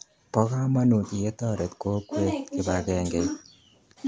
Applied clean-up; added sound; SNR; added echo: none; none; none; none.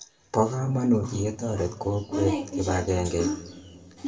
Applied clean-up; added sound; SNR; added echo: none; none; none; reverberation time 1.8 s.